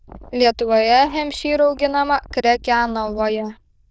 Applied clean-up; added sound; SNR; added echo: neural diffusion model UNIVERSE++.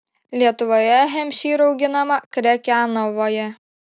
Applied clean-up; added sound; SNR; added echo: none; none; none; none.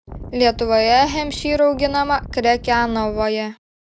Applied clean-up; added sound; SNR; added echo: none; Wind; 14 dB; none.